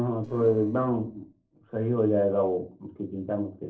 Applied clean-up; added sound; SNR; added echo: neural separator model SepFormer DNS4.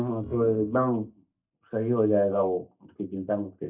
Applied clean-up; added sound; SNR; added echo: neural mask model DeepFilterNet 3.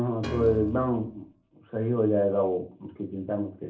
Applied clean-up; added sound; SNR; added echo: none; Piano; 10 dB; reverberation time 0.3 s.